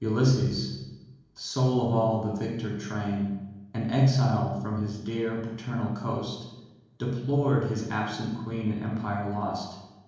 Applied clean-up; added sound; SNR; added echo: none; none; none; reverberation time 1.0 s.